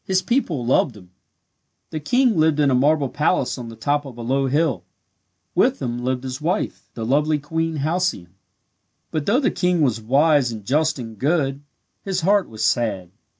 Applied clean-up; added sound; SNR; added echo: none; none; none; none.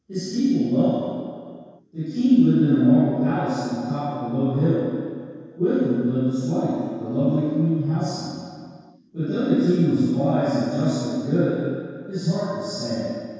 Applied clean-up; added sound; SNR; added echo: none; none; none; reverberation time 2.0 s.